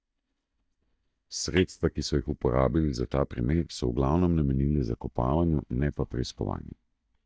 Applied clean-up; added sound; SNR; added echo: neural mask model DeepFilterNet 3.